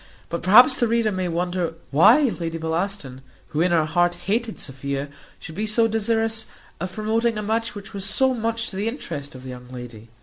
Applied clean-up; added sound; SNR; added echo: none; none; none; none.